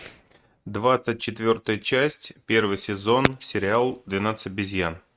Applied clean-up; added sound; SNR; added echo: neural mask model RNNoise.